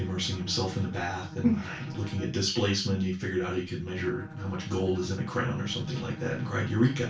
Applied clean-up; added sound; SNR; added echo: none; Bowed string instrument; 16 dB; reverberation time 0.2 s.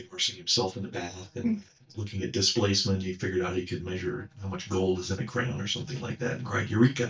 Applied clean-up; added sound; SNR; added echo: neural mask model DeepFilterNet 3.